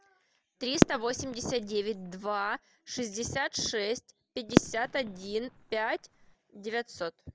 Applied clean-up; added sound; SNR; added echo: none; Fireworks; -2 dB; none.